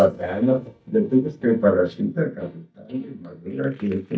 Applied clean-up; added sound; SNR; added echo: neural mask model DeepFilterNet 3.